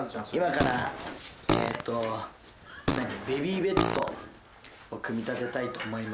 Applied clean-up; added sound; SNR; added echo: none; Fart; 0 dB; none.